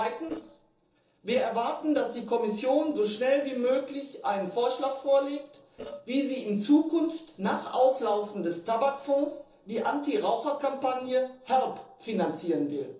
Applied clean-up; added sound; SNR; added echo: neural separator model SepFormer DNS4.